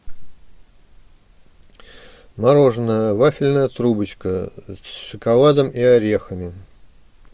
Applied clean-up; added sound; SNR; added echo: none; none; none; none.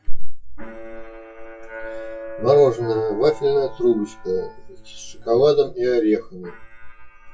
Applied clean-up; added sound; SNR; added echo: classical method WPE with log-MMSE.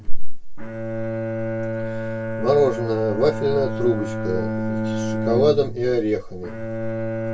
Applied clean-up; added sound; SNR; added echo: none; Bowed string instrument; 7 dB; reverberation time 0.2 s.